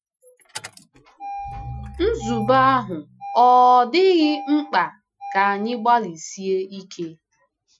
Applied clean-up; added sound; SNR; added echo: classical method Wiener filter.